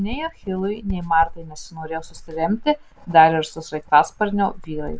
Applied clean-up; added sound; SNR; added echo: none; Writing; 13 dB; none.